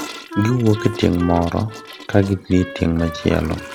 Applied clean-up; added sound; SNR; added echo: none; Wind instrument, woodwind instrument + Toilet flush / Gurgling; 13 dB; none.